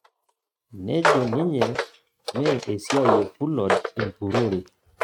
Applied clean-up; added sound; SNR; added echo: neural mask model RNNoise.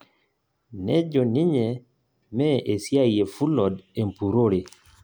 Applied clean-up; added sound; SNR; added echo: none; none; none; none.